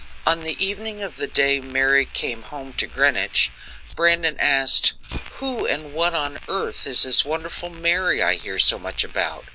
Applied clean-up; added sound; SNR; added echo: none; Fire; 14 dB; none.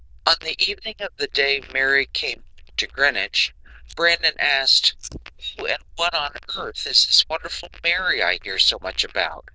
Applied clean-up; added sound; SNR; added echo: neural diffusion model UNIVERSE++.